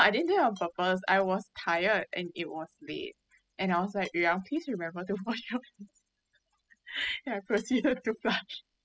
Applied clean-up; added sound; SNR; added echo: classical method spectral subtraction.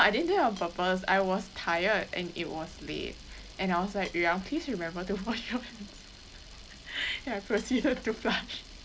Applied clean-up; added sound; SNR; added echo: none; Camera; 18 dB; none.